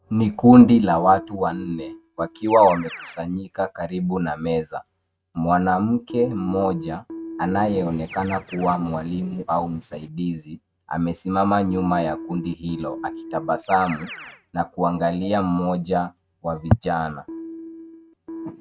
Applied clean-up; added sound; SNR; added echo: neural mask model RNNoise.